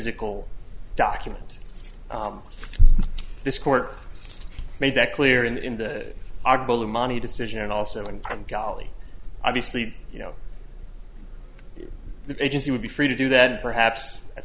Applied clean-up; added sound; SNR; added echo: none; none; none; none.